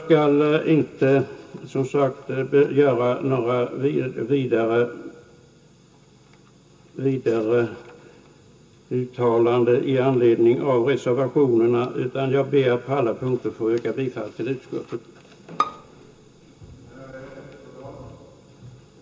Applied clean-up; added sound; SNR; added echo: none; Bowed string instrument; 11 dB; reverberation time 0.2 s.